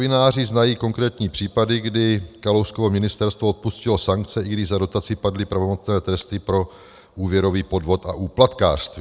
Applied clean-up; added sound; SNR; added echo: none; none; none; none.